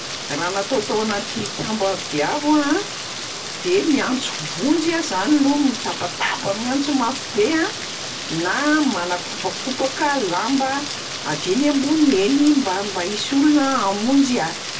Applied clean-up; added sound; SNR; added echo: none; Rain; 8 dB; reverberation time 0.2 s.